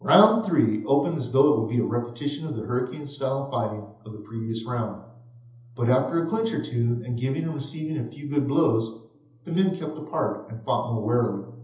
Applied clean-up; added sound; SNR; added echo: none; none; none; reverberation time 0.7 s.